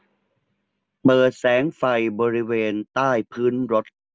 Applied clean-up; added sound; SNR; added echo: none; none; none; none.